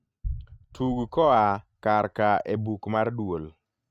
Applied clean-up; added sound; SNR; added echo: neural mask model RNNoise.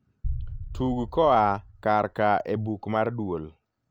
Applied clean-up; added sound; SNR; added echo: none; Boom; 11 dB; none.